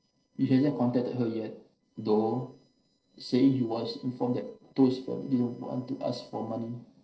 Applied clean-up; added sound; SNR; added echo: neural separator model SepFormer DNS4.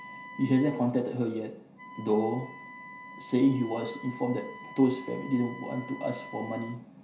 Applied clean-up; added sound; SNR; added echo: none; Wind instrument, woodwind instrument; 16 dB; reverberation time 0.5 s.